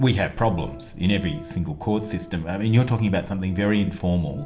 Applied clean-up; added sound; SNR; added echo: none; Organ; 20 dB; reverberation time 0.7 s.